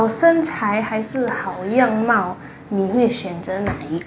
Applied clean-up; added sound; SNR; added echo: none; none; none; none.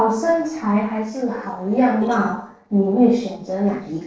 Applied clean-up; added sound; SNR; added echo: neural separator model SepFormer DNS4.